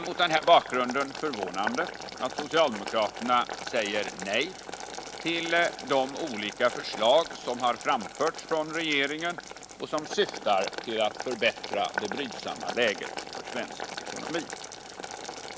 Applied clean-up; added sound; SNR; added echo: none; Boiling; 9 dB; none.